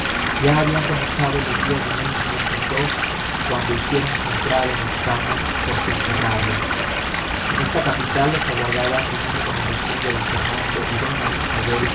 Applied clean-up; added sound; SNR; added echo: none; Stream / Liquid; -3 dB; reverberation time 0.3 s.